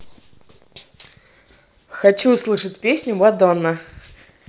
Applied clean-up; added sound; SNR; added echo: none; none; none; none.